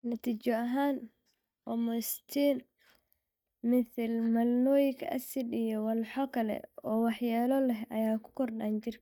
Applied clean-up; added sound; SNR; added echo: neural mask model DeepFilterNet 3.